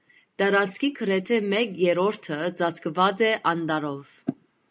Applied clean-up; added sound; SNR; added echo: none; none; none; none.